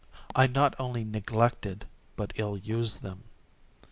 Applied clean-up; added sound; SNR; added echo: none; none; none; none.